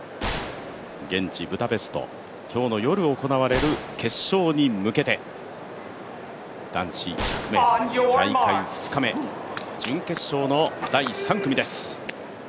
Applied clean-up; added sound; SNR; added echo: none; Gunshot, gunfire; 13 dB; none.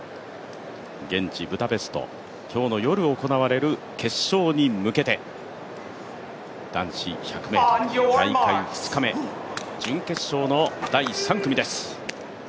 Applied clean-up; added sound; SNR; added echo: none; none; none; none.